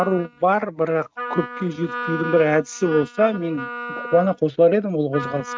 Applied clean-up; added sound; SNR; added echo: neural mask model RNNoise.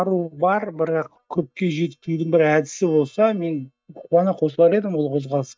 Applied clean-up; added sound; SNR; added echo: neural mask model DeepFilterNet 3.